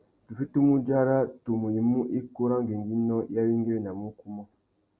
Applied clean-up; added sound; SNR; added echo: none; none; none; none.